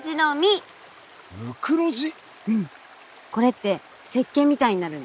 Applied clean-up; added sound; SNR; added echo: none; none; none; none.